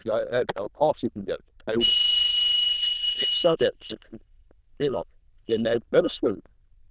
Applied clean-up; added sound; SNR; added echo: neural diffusion model UNIVERSE++.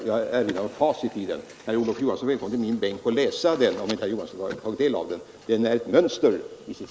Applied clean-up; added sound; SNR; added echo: neural mask model Resemble Enhance denoiser.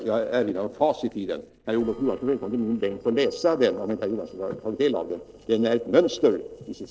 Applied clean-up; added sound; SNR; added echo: neural separator model SepFormer DNS4.